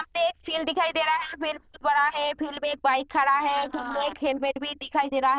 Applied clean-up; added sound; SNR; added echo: neural diffusion model UNIVERSE++.